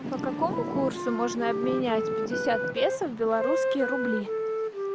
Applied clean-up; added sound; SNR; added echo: none; Wind instrument, woodwind instrument; 1 dB; none.